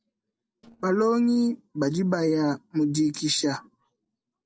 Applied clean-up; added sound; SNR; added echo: neural separator model SepFormer DNS4.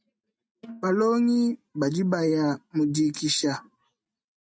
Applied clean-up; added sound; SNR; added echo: neural mask model RNNoise.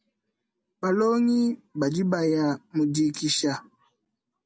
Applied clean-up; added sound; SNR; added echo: none; none; none; none.